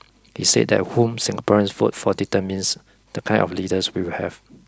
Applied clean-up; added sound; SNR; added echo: none; none; none; none.